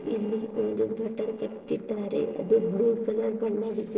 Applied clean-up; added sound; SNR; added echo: neural separator model SepFormer DNS4.